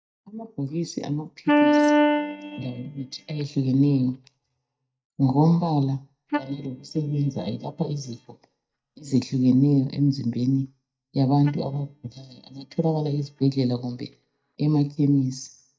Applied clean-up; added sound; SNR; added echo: neural mask model DeepFilterNet 3.